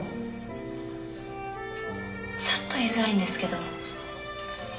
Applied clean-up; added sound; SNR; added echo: none; Dishes, pots, and pans; 20 dB; reverberation time 0.7 s.